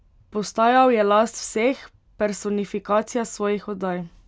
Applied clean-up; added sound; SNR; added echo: none; none; none; none.